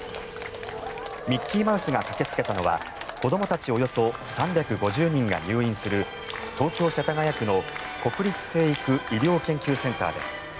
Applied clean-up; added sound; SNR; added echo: none; Telephone; 18 dB; none.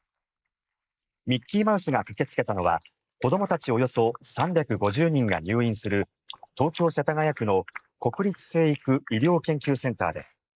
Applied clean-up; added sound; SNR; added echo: neural mask model Resemble Enhance denoiser.